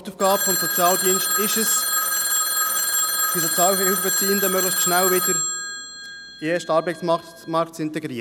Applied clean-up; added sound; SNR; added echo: none; Telephone; -1 dB; none.